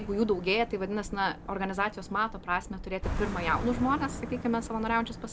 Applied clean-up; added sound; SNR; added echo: none; Car passing by; 8 dB; none.